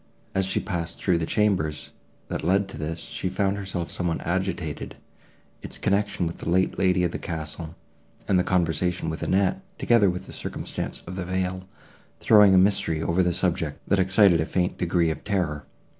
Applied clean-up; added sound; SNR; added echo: none; none; none; none.